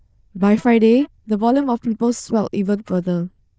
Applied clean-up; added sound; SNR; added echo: neural diffusion model UNIVERSE++.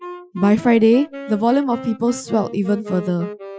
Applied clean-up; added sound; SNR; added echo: classical method Wiener filter.